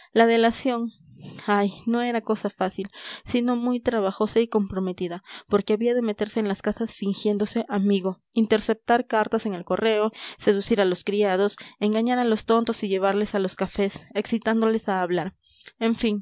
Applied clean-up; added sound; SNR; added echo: none; none; none; none.